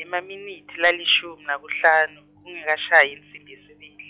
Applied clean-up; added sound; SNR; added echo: classical method log-MMSE.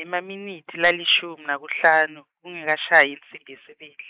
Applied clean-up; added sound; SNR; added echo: neural mask model Resemble Enhance denoiser.